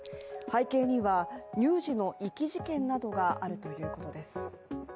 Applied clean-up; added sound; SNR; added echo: none; Bell; -5 dB; none.